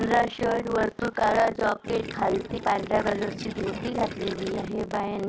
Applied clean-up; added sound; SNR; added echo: none; Gurgling; 12 dB; none.